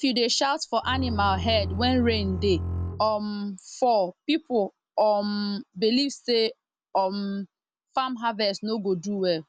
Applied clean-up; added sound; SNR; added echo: none; Bowed string instrument; 5 dB; none.